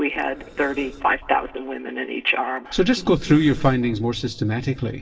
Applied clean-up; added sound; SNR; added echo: neural separator model SepFormer DNS4.